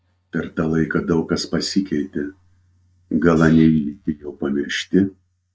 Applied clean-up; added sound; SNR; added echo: neural mask model DeepFilterNet 3.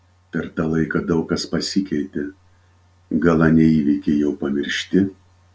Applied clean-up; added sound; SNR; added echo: none; none; none; none.